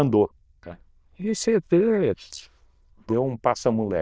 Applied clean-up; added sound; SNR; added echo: neural diffusion model UNIVERSE++.